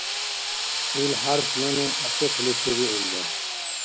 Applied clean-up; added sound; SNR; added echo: none; Drill; -3 dB; none.